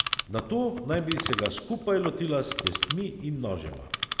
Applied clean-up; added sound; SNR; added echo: none; Clock; -1 dB; none.